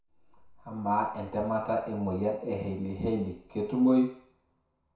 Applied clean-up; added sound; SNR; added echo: none; none; none; reverberation time 0.6 s.